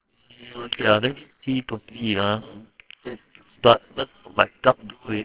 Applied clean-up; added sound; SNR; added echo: neural separator model SepFormer WHAMR!.